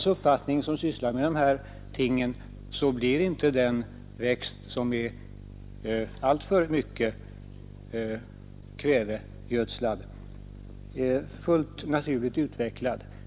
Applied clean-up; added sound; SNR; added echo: none; none; none; none.